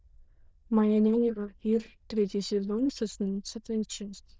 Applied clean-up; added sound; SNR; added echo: neural diffusion model UNIVERSE++.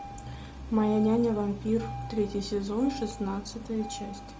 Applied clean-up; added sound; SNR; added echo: none; Engine starting; 11 dB; none.